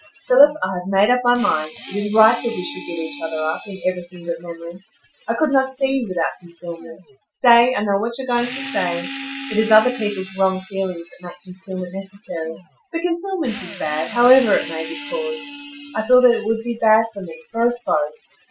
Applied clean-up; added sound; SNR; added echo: classical method Wiener filter.